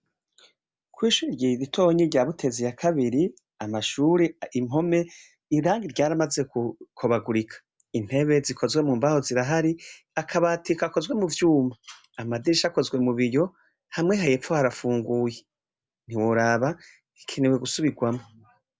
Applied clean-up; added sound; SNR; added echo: none; none; none; none.